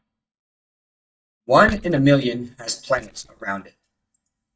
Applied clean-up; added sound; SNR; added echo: neural mask model DeepFilterNet 3.